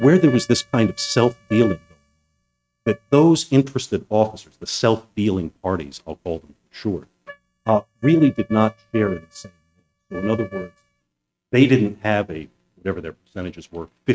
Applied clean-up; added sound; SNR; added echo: neural mask model RNNoise.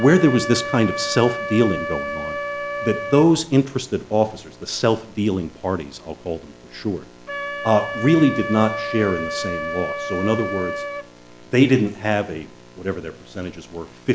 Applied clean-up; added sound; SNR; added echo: none; Wind instrument, woodwind instrument; 9 dB; none.